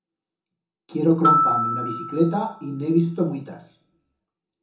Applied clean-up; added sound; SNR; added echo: none; Glockenspiel; 0 dB; reverberation time 0.7 s.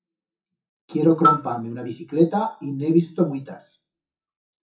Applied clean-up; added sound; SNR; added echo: classical method WPE with log-MMSE.